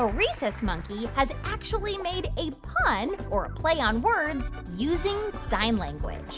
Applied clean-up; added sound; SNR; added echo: none; Bird; 14 dB; none.